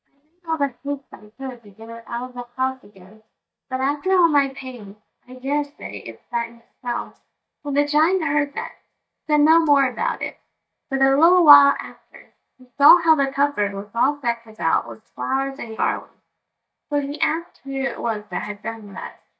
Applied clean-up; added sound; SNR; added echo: neural mask model DeepFilterNet 3.